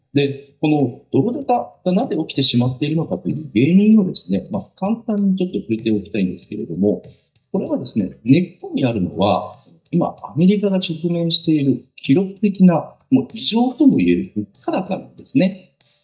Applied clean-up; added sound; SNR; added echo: neural mask model DeepFilterNet 3.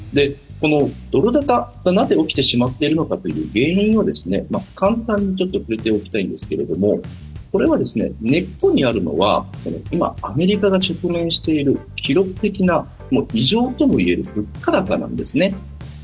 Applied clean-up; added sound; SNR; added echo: none; none; none; none.